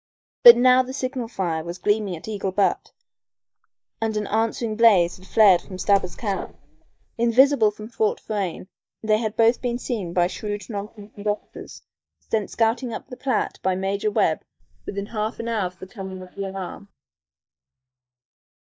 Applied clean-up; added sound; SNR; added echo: neural mask model DeepFilterNet 3.